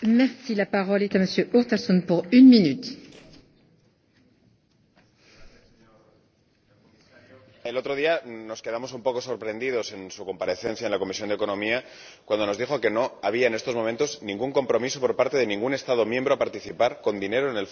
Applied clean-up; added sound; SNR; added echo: neural separator model SepFormer DNS4.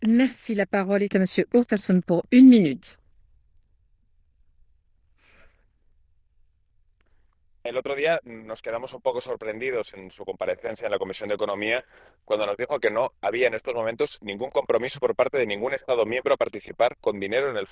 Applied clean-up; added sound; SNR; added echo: neural diffusion model UNIVERSE++.